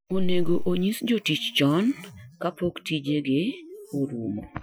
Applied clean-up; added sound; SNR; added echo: classical method Wiener filter.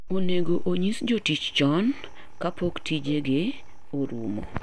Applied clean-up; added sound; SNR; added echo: none; none; none; none.